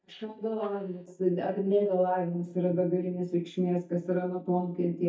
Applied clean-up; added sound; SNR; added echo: neural mask model DeepFilterNet 3.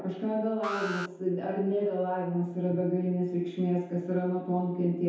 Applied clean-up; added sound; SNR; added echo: none; Alarm; 11 dB; reverberation time 0.8 s.